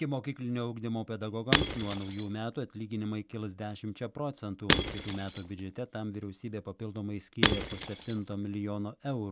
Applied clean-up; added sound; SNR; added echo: none; Shatter / Crushing; -3 dB; none.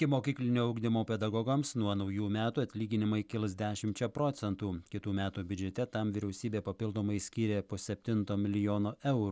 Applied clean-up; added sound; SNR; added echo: none; none; none; none.